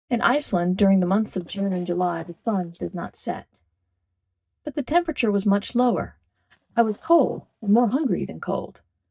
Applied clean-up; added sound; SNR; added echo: neural mask model DeepFilterNet 3.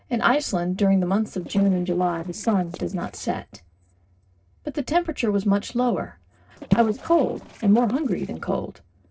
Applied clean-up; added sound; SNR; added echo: neural separator model SepFormer DNS4.